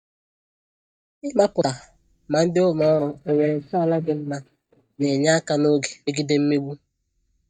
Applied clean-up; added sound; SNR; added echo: neural mask model DeepFilterNet 3.